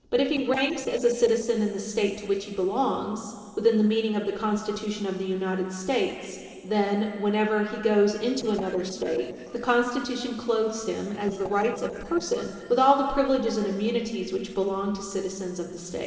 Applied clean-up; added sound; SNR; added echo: neural separator model SepFormer DNS4.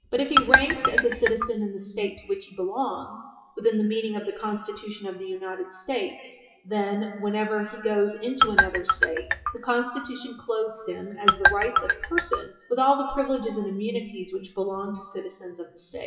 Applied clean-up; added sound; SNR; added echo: classical method WPE with log-MMSE.